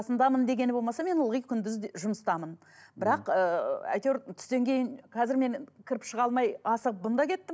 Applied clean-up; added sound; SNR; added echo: none; none; none; none.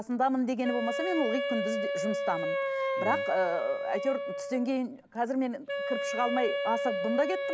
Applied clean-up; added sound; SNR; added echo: none; Wind instrument, woodwind instrument; 2 dB; none.